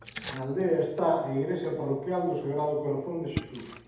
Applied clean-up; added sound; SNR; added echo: none; Splash, splatter; 14 dB; reverberation time 0.8 s.